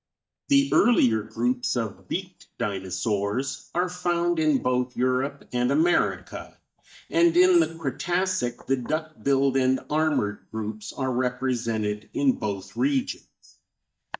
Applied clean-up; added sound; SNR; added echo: neural mask model DeepFilterNet 3.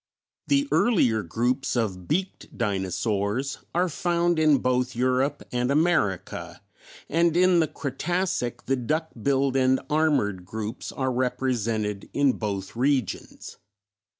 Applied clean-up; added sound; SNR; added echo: none; none; none; none.